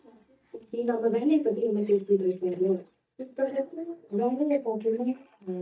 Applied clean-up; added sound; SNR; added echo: neural mask model DeepFilterNet 3.